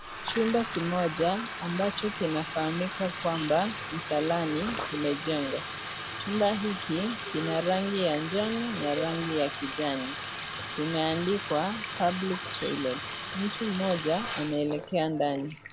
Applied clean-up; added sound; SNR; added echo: none; Bathtub (filling or washing); 7 dB; none.